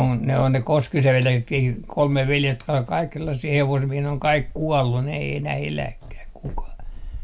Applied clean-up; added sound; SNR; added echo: none; none; none; none.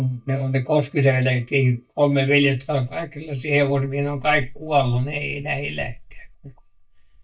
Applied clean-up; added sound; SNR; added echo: neural mask model DeepFilterNet 3.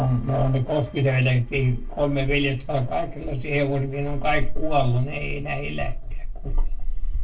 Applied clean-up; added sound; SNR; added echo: neural separator model SepFormer DNS4.